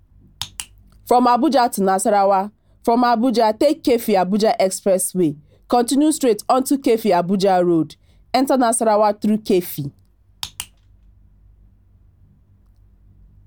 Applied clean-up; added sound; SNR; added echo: none; none; none; none.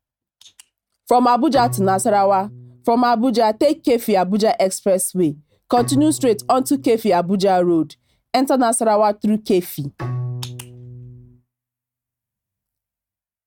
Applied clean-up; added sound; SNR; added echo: neural mask model RNNoise.